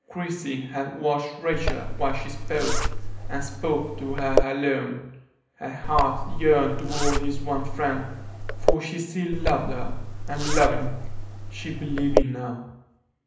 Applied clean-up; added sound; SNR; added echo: none; Zipper (clothing); -2 dB; reverberation time 0.8 s.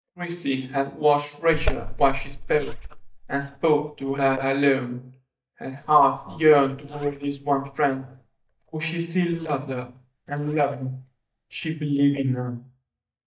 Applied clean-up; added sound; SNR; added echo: neural mask model DeepFilterNet 3.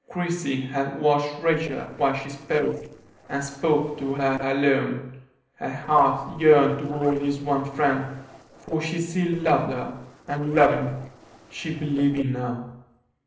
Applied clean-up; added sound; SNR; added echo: neural separator model SepFormer DNS4.